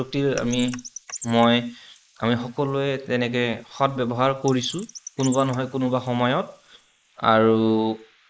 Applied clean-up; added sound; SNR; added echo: neural mask model Resemble Enhance denoiser.